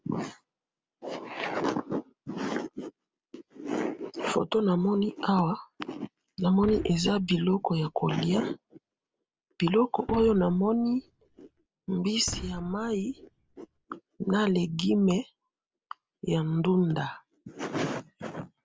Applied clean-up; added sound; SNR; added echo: none; Boom; 14 dB; none.